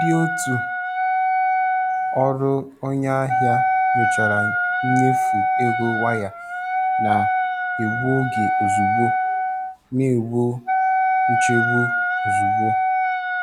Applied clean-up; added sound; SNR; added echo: none; Wind instrument, woodwind instrument; -4 dB; none.